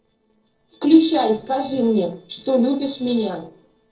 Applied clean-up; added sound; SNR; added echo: neural separator model SepFormer DNS4.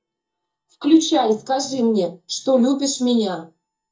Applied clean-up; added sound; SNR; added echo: neural mask model DeepFilterNet 3.